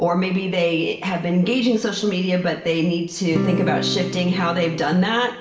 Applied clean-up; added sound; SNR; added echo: none; Acoustic guitar / Strum; 5 dB; reverberation time 0.8 s.